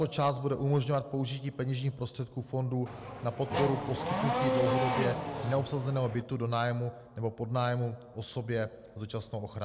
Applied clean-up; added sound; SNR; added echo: none; Race car, auto racing / Accelerating, revving, vroom; 1 dB; none.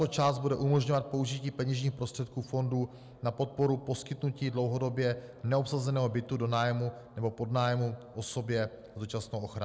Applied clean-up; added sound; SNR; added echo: none; none; none; none.